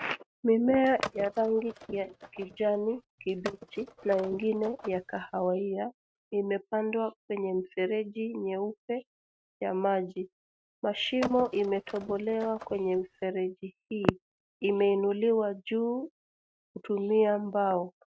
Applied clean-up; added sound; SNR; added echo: neural mask model RNNoise.